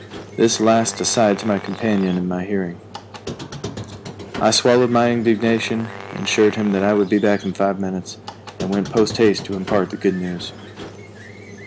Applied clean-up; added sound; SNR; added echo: none; Brass instrument + Squeak; 14 dB; none.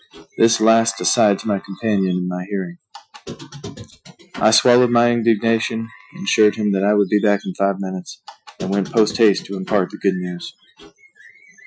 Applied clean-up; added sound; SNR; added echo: classical method Wiener filter.